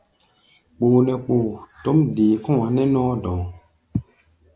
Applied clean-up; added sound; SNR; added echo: none; none; none; none.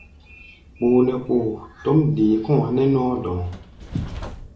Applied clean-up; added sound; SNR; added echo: none; Train; 18 dB; reverberation time 0.4 s.